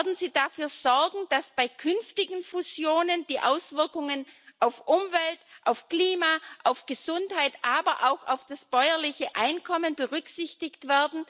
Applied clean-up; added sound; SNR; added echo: none; none; none; none.